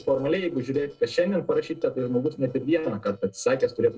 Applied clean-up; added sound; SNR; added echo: neural separator model SepFormer DNS4.